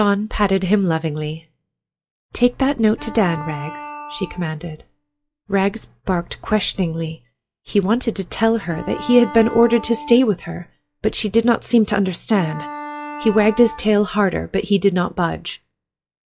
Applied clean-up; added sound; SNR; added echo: classical method log-MMSE.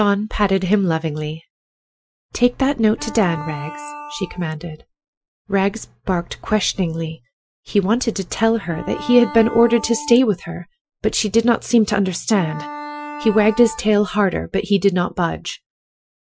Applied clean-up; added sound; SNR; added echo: classical method Wiener filter.